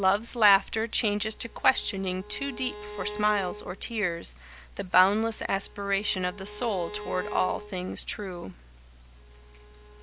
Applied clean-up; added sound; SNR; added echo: none; Bowed string instrument; 15 dB; none.